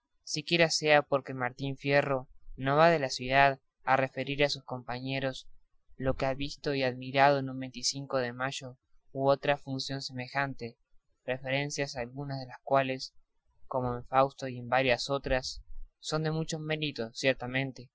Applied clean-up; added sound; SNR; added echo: classical method Wiener filter.